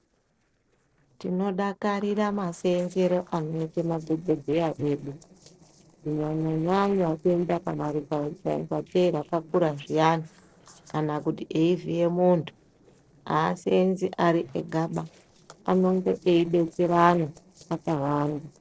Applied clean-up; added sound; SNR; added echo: neural separator model SepFormer DNS4.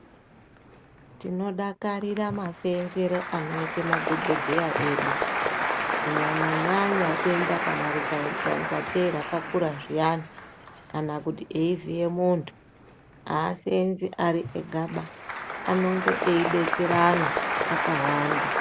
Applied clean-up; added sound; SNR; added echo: none; Applause; 2 dB; none.